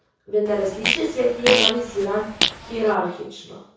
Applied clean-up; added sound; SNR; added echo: none; Fart; 1 dB; reverberation time 0.6 s.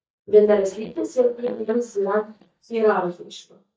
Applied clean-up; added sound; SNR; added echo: neural mask model DeepFilterNet 3.